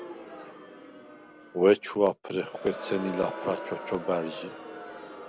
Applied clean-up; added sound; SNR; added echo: none; Crowd; 11 dB; none.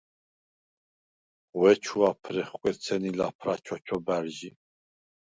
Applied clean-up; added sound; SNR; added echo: none; none; none; none.